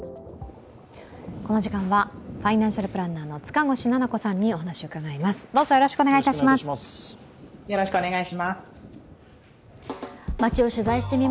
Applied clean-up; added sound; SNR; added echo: none; Thunder; 19 dB; none.